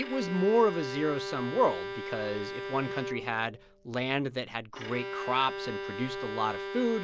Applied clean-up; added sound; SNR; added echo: none; Bowed string instrument; 7 dB; none.